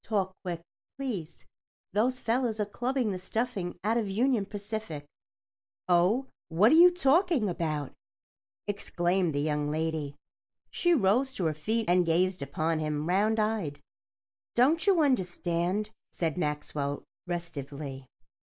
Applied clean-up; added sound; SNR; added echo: neural mask model Resemble Enhance denoiser.